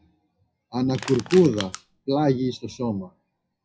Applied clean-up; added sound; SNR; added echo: classical method WPE with log-MMSE.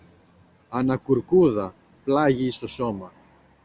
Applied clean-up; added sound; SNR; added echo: none; none; none; none.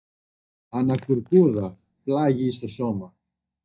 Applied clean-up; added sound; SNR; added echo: neural mask model DeepFilterNet 3.